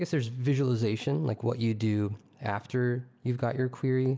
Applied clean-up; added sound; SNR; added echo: none; none; none; none.